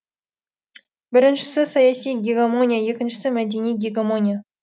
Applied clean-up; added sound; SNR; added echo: none; none; none; none.